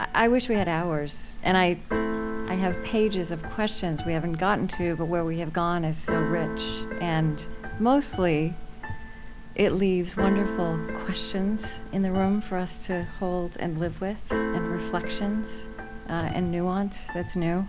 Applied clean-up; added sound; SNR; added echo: none; Keyboard (musical); 5 dB; none.